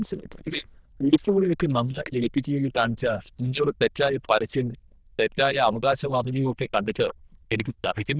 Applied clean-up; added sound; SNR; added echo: neural diffusion model UNIVERSE++.